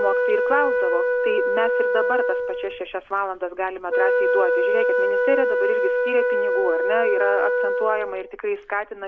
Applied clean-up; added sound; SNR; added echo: none; Wind instrument, woodwind instrument; -4 dB; none.